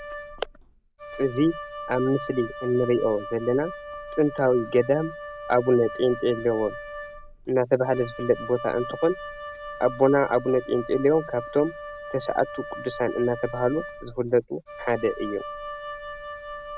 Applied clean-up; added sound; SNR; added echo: none; Wind instrument, woodwind instrument; 12 dB; none.